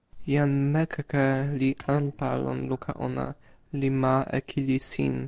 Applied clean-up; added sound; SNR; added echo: neural separator model SepFormer DNS4.